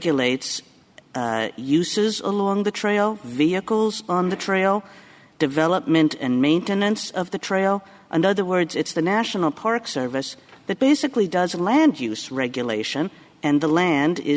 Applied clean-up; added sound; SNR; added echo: none; none; none; none.